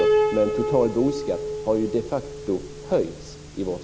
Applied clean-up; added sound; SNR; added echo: none; Piano; 2 dB; none.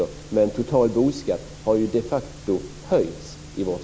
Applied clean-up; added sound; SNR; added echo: none; none; none; none.